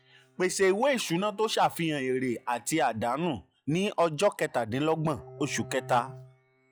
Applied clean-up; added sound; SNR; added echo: classical method log-MMSE.